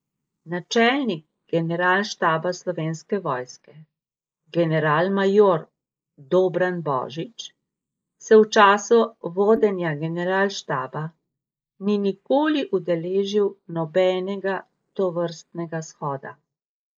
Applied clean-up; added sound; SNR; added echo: neural mask model Resemble Enhance denoiser.